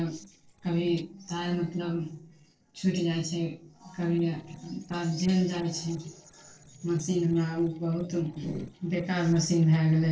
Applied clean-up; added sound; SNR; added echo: neural separator model SepFormer DNS4.